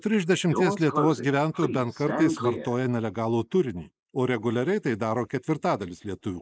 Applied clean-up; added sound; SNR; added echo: neural mask model Resemble Enhance denoiser.